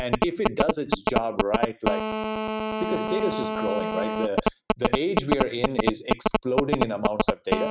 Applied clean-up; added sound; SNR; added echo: neural mask model RNNoise.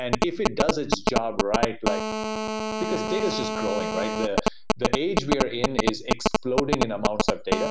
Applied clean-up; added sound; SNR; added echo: none; Telephone; -3 dB; none.